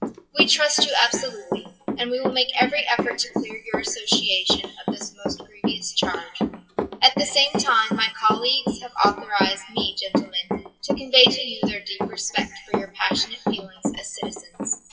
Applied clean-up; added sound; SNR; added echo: classical method WPE with log-MMSE.